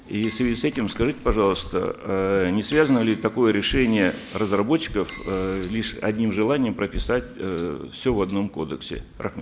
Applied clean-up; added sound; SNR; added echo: none; Chink, clink + Water / Splash, splatter; 17 dB; none.